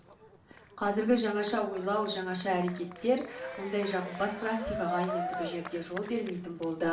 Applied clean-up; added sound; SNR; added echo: none; Cheering; 9 dB; reverberation time 0.4 s.